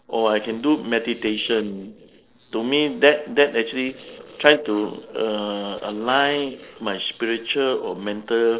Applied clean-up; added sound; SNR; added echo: neural separator model SepFormer DNS4.